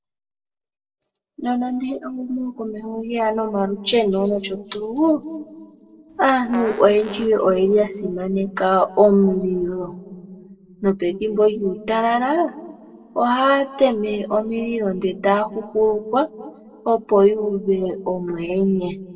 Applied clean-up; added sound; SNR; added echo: neural separator model SepFormer DNS4.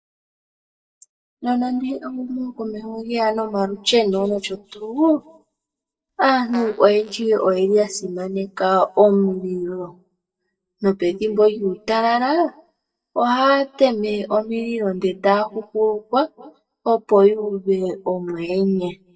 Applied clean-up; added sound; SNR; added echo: neural mask model DeepFilterNet 3.